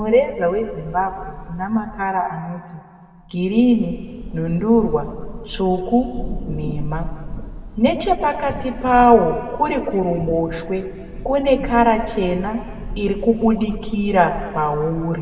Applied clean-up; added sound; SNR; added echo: none; Thunder / Rain; 11 dB; reverberation time 1.9 s.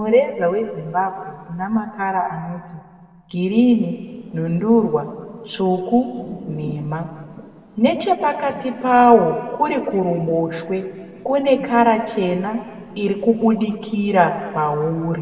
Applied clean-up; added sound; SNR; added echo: neural separator model SepFormer DNS4.